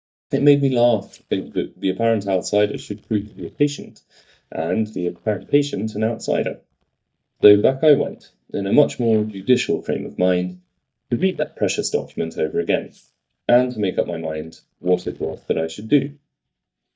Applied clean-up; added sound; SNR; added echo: neural mask model DeepFilterNet 3.